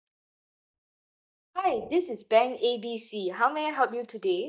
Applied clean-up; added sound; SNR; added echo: neural mask model DeepFilterNet 3.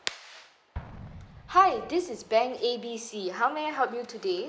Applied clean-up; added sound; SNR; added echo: none; Explosion; 20 dB; none.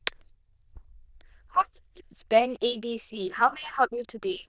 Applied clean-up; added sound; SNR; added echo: neural diffusion model UNIVERSE++.